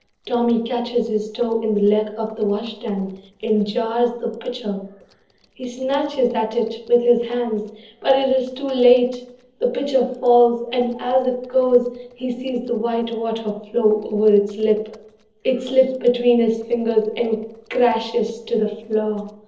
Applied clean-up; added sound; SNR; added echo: neural separator model SepFormer DNS4.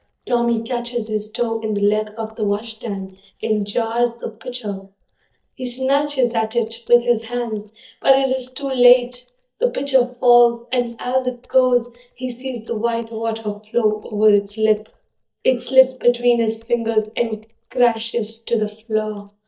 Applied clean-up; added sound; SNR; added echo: neural mask model DeepFilterNet 3.